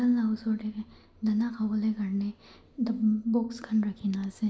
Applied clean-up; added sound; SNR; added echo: none; none; none; none.